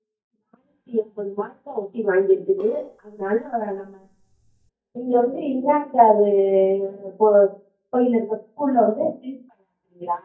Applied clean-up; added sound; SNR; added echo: neural mask model DeepFilterNet 3.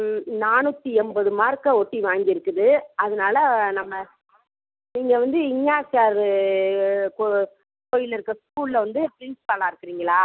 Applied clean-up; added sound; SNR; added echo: none; none; none; none.